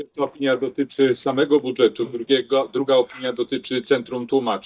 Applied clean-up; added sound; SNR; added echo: neural mask model DeepFilterNet 3.